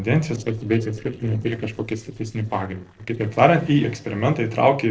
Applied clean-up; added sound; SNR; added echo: neural separator model SepFormer DNS4.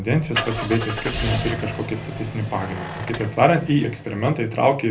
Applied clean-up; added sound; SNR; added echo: none; Engine starting / Car; 8 dB; reverberation time 0.3 s.